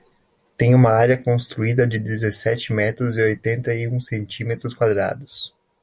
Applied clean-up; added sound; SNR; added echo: none; none; none; none.